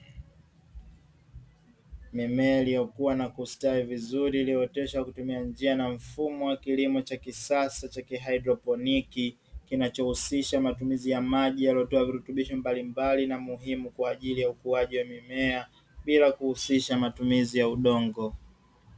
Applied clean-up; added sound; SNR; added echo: none; none; none; none.